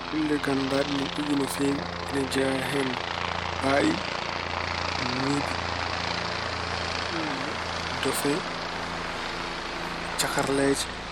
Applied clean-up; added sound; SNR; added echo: none; Aircraft; 1 dB; none.